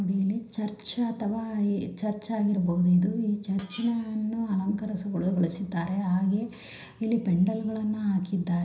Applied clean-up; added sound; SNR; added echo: none; Screech; 19 dB; reverberation time 0.5 s.